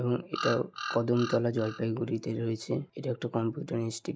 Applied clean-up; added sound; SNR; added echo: neural mask model Resemble Enhance denoiser.